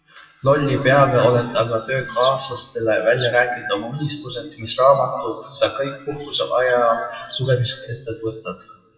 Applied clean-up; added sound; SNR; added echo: classical method WPE with log-MMSE.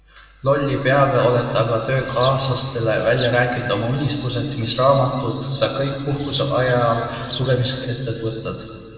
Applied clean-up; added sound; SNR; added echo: none; Bird; 14 dB; reverberation time 2.6 s.